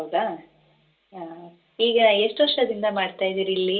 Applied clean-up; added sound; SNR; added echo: none; none; none; reverberation time 0.2 s.